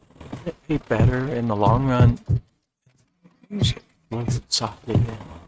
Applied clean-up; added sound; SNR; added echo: neural mask model RNNoise.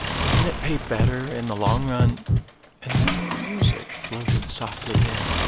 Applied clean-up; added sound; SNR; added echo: none; Drum + Accelerating, revving, vroom / Mechanisms; -5 dB; none.